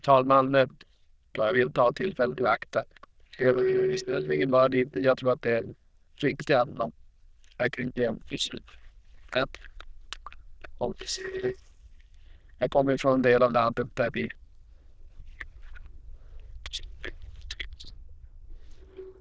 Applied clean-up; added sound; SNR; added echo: neural diffusion model UNIVERSE++.